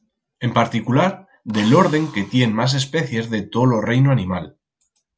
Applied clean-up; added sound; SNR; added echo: none; Drill; 20 dB; none.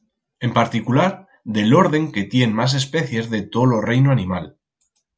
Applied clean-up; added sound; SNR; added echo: none; none; none; none.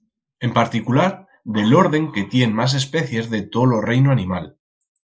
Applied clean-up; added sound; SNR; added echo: neural mask model Resemble Enhance denoiser.